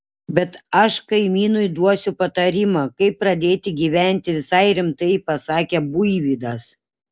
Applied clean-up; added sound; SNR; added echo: none; none; none; none.